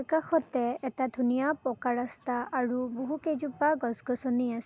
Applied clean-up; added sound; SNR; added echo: none; none; none; none.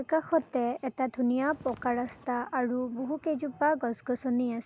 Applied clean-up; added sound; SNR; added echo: none; Walk, footsteps; 20 dB; none.